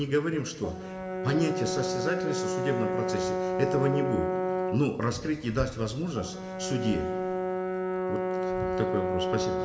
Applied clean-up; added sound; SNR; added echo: none; Brass instrument; 0 dB; reverberation time 1.7 s.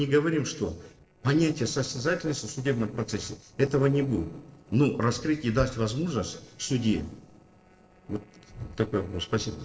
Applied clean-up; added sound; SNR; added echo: neural separator model SepFormer DNS4.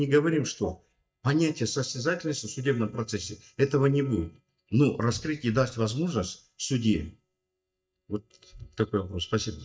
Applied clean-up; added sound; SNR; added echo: neural mask model DeepFilterNet 3.